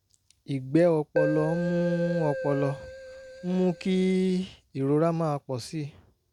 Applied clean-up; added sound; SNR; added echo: none; Keyboard (musical); 6 dB; none.